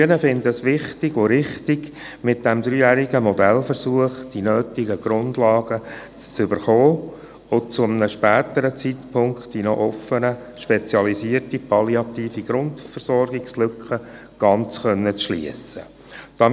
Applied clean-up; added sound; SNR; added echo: none; none; none; none.